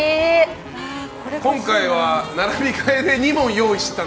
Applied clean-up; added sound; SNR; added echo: none; Sliding door; 19 dB; none.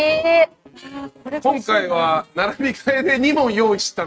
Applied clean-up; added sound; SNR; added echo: neural mask model RNNoise.